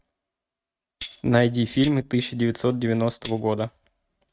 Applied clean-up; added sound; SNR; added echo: neural mask model RNNoise.